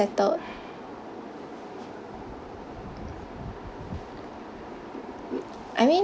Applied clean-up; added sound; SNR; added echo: none; none; none; none.